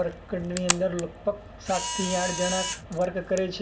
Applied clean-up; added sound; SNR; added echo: none; Camera; 4 dB; reverberation time 0.3 s.